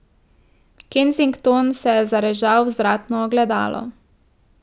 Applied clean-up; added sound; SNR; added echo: none; none; none; none.